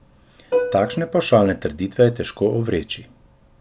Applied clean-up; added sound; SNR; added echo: none; Plucked string instrument; 6 dB; none.